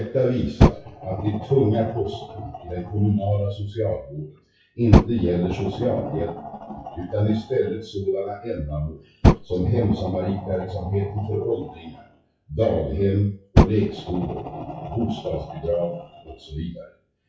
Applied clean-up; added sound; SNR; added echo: classical method WPE with log-MMSE.